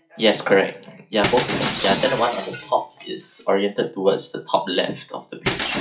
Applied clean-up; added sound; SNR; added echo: classical method WPE with log-MMSE.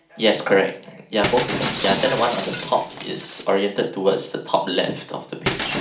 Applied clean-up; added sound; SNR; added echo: none; Shatter; 8 dB; reverberation time 0.4 s.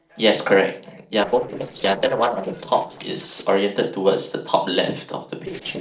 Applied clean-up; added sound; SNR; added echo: neural separator model SepFormer DNS4.